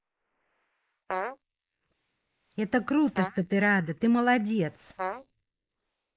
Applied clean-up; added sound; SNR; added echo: neural mask model Resemble Enhance denoiser.